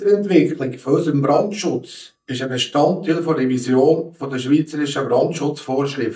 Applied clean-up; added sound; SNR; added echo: neural mask model DeepFilterNet 3.